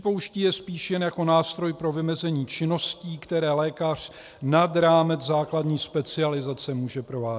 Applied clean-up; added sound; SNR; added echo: none; none; none; none.